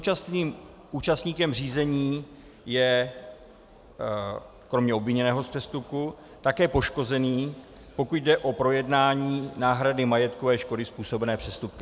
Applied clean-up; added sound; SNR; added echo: none; none; none; none.